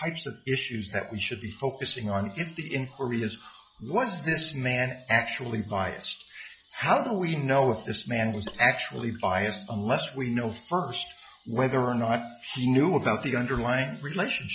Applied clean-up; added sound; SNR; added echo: classical method log-MMSE.